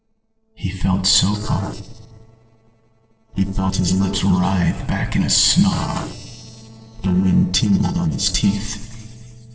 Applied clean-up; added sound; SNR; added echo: neural separator model SepFormer DNS4.